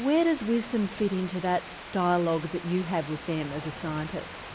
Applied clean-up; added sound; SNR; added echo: none; Water; 14 dB; none.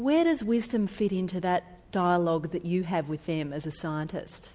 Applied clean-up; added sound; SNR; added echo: none; none; none; none.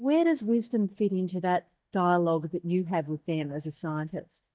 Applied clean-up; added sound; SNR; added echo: neural mask model DeepFilterNet 3.